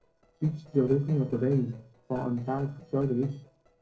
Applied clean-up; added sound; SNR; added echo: neural separator model SepFormer DNS4.